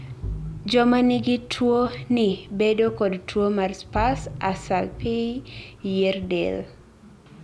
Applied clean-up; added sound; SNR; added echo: none; Bowed string instrument; 14 dB; none.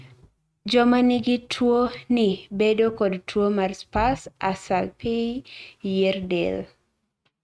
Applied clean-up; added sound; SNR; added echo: neural mask model RNNoise.